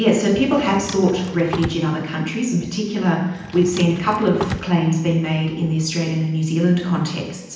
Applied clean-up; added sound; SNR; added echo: none; Drawer open or close; 12 dB; reverberation time 0.9 s.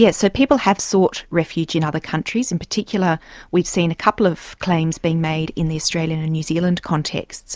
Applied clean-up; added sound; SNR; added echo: none; none; none; none.